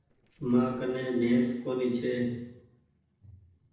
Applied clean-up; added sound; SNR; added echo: neural separator model SepFormer DNS4.